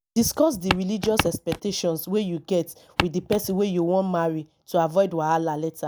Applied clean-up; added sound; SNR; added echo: none; Walk, footsteps; 4 dB; none.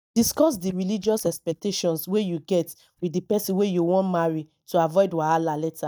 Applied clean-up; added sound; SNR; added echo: neural mask model DeepFilterNet 3.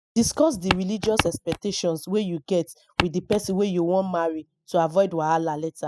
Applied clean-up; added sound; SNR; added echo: classical method spectral subtraction.